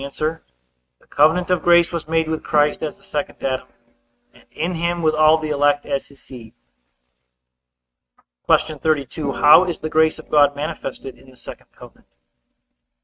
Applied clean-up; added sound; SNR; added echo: neural mask model RNNoise.